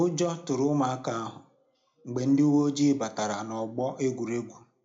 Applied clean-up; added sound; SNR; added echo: none; none; none; reverberation time 0.3 s.